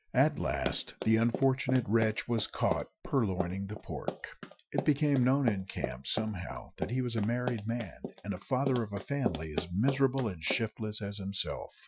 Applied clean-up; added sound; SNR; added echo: classical method Wiener filter.